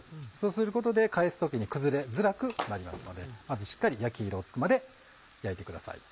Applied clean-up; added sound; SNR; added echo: none; Splash, splatter; 13 dB; none.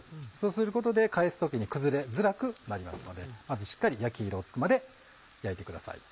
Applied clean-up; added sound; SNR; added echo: none; none; none; none.